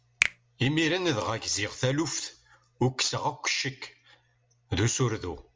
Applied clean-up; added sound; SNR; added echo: none; Finger snapping; 6 dB; none.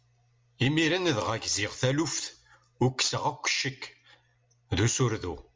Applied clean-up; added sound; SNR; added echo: none; none; none; none.